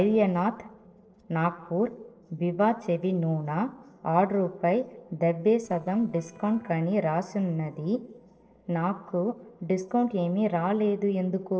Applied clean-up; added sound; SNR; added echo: neural separator model SepFormer DNS4.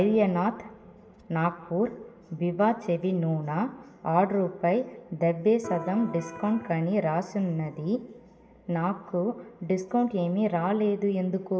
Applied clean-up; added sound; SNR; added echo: none; Electric guitar; 12 dB; reverberation time 2.6 s.